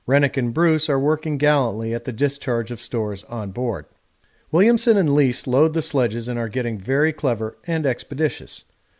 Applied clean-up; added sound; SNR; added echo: none; none; none; none.